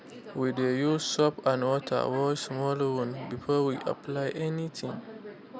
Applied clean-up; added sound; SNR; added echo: none; Subway, metro, underground; 15 dB; none.